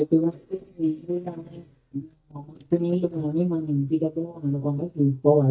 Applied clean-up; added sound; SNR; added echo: neural mask model DeepFilterNet 3.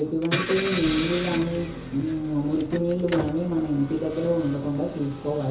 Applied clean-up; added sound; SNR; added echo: none; Engine / Car; 8 dB; reverberation time 0.7 s.